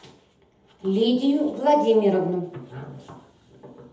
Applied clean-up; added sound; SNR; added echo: none; none; none; reverberation time 0.7 s.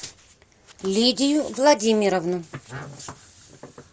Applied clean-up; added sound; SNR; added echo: none; none; none; none.